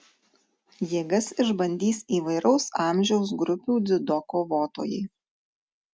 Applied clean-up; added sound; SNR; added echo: none; none; none; none.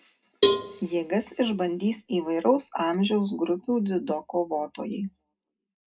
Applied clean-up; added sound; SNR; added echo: none; Cowbell; 0 dB; reverberation time 0.2 s.